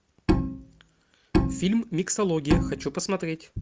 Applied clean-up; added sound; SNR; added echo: none; Bowed string instrument; -1 dB; none.